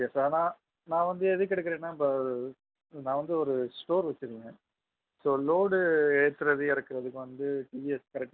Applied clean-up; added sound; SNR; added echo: none; none; none; none.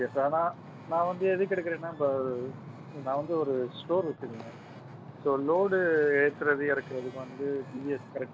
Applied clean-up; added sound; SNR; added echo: none; Wind / Ocean; 16 dB; none.